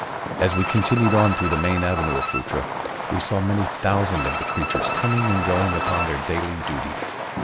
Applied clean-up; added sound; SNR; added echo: none; Fireworks + Bowed string instrument; 2 dB; none.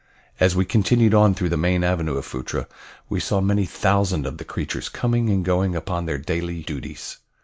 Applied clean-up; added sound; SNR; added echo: none; none; none; none.